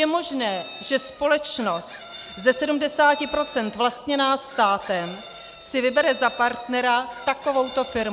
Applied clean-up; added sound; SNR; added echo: none; Chicken, rooster; 18 dB; none.